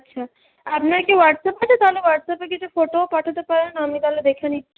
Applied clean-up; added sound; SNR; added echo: none; none; none; none.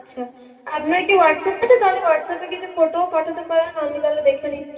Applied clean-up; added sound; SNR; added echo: none; none; none; reverberation time 2.3 s.